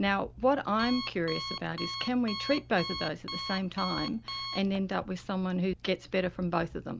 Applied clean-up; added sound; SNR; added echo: none; Alarm; 10 dB; none.